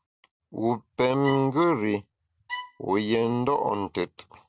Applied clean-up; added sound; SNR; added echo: none; Bowed string instrument; 14 dB; none.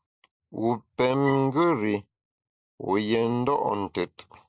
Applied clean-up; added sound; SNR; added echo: neural mask model Resemble Enhance denoiser.